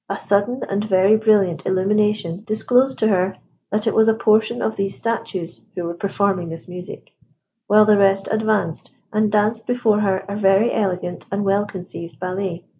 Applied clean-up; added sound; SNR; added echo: none; none; none; none.